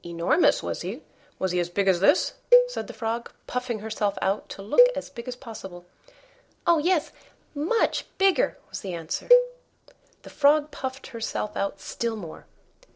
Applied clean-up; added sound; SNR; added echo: neural separator model SepFormer DNS4.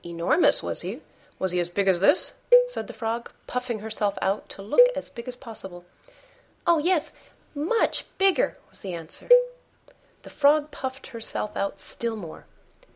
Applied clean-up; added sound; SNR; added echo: none; Cowbell; -1 dB; none.